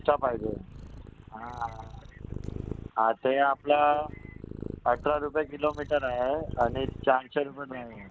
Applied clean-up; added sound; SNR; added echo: none; Purr; 12 dB; none.